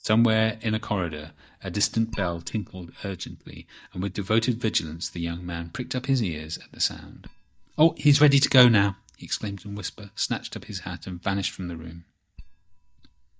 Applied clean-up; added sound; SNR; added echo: neural mask model DeepFilterNet 3.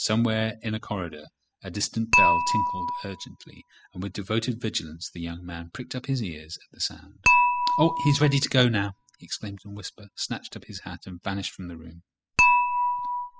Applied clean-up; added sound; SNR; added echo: classical method spectral subtraction.